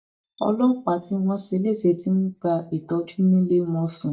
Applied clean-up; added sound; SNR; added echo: neural mask model DeepFilterNet 3.